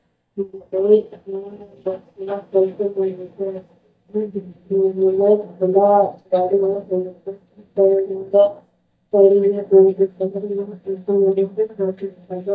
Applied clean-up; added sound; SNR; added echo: neural mask model DeepFilterNet 3.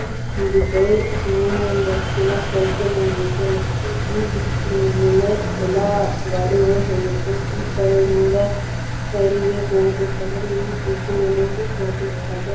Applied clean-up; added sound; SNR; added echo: none; Engine; 2 dB; reverberation time 2.4 s.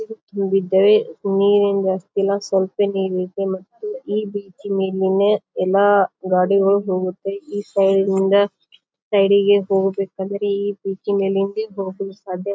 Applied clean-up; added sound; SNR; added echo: none; none; none; none.